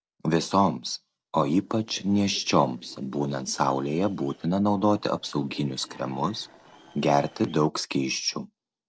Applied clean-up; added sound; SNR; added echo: neural separator model SepFormer DNS4.